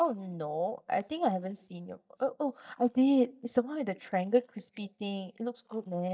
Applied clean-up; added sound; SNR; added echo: neural mask model DeepFilterNet 3.